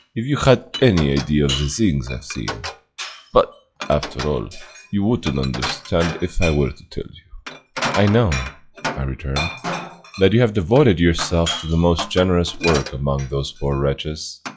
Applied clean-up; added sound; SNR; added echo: classical method log-MMSE.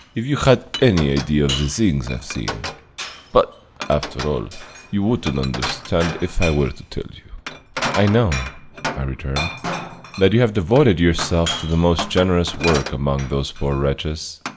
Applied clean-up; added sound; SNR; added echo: none; Glass; 10 dB; none.